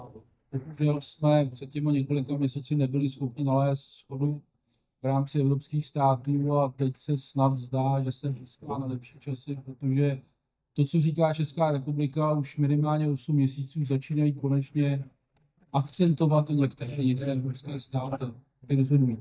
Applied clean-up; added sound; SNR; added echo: neural mask model DeepFilterNet 3.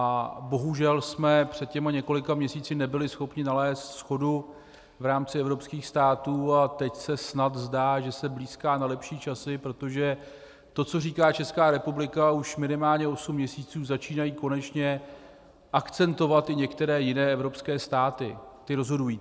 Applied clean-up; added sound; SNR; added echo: none; none; none; none.